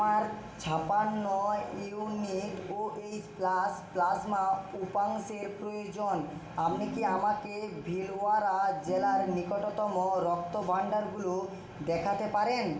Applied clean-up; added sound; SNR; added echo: none; Piano; 7 dB; reverberation time 1.6 s.